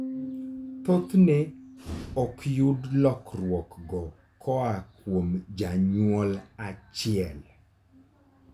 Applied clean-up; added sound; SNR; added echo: none; Piano; 16 dB; none.